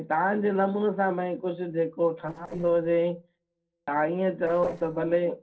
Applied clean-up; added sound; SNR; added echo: neural separator model SepFormer DNS4.